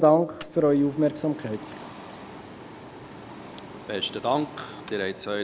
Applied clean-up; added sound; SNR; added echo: none; Mechanical fan; 16 dB; none.